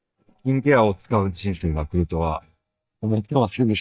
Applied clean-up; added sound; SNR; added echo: neural mask model DeepFilterNet 3.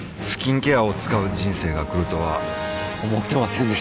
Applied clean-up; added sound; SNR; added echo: none; none; none; none.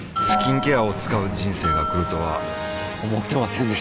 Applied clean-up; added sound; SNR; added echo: none; Bell + Gong; 3 dB; none.